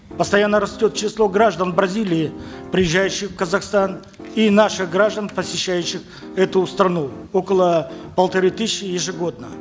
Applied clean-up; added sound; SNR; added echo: none; Piano; 17 dB; none.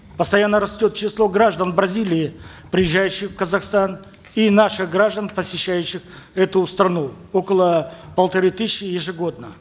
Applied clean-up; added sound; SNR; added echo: none; none; none; none.